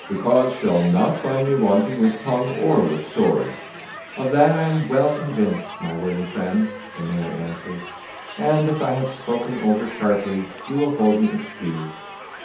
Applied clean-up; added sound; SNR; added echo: none; Crowd; 15 dB; reverberation time 0.6 s.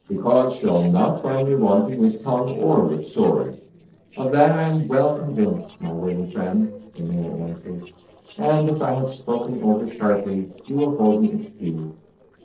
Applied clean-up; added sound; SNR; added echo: neural separator model SepFormer DNS4.